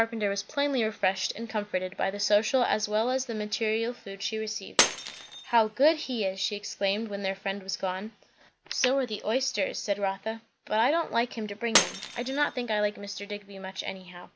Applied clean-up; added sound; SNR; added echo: none; Shatter; 9 dB; none.